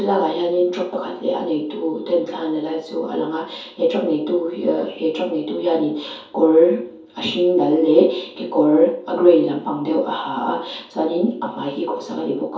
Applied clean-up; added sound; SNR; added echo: none; none; none; reverberation time 0.6 s.